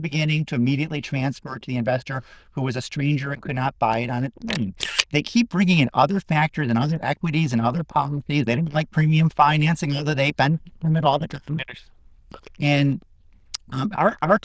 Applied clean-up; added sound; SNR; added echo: neural diffusion model UNIVERSE++.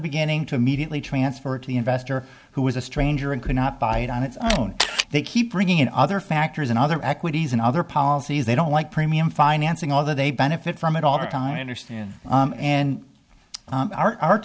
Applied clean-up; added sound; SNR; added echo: none; Camera; 6 dB; none.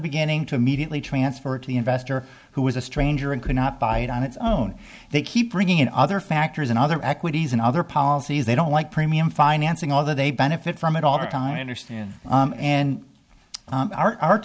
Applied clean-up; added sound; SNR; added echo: none; none; none; none.